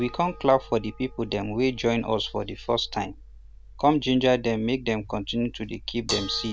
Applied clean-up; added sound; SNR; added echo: none; Dishes, pots, and pans / Bell; 15 dB; none.